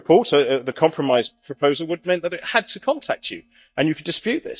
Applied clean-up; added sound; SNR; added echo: neural mask model DeepFilterNet 3.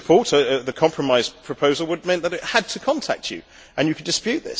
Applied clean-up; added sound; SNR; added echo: none; none; none; none.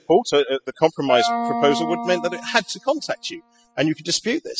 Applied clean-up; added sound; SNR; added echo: classical method spectral subtraction.